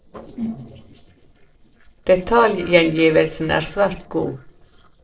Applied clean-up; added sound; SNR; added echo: neural separator model SepFormer DNS4.